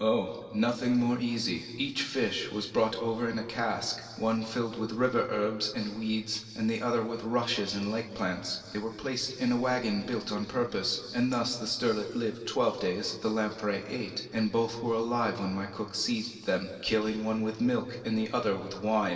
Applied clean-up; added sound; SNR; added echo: none; none; none; reverberation time 2.3 s.